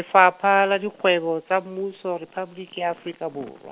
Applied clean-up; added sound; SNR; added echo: none; none; none; none.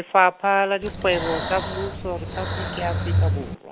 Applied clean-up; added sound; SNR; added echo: none; Breathing; 2 dB; none.